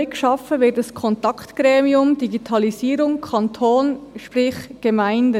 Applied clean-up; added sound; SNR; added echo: none; none; none; none.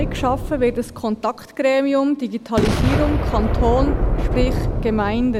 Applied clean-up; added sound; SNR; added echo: none; Boom; 1 dB; none.